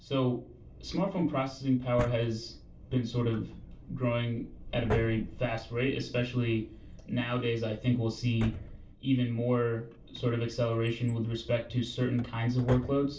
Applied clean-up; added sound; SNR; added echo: none; Drawer open or close; 13 dB; reverberation time 0.2 s.